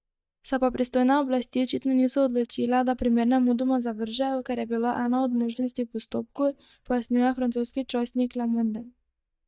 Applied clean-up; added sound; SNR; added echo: neural mask model DeepFilterNet 3.